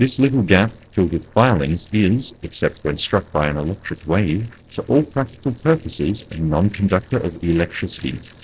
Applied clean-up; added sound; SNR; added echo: neural separator model SepFormer DNS4.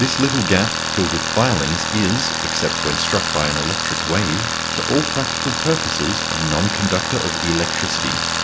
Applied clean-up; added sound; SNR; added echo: none; Tools; 0 dB; none.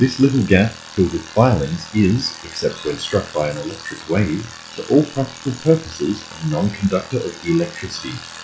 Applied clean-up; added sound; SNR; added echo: classical method log-MMSE.